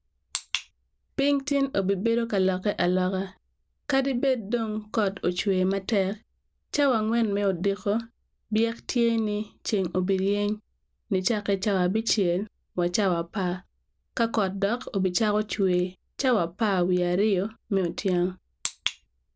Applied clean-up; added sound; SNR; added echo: none; none; none; none.